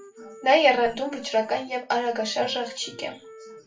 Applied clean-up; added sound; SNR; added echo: none; Wind instrument, woodwind instrument; 20 dB; reverberation time 0.2 s.